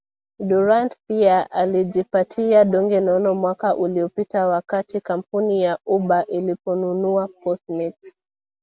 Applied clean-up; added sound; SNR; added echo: none; none; none; none.